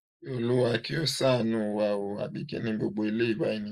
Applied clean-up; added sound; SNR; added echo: neural mask model Resemble Enhance denoiser.